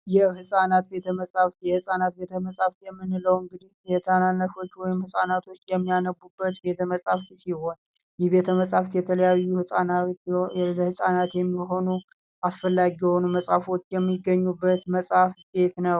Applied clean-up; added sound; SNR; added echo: none; none; none; none.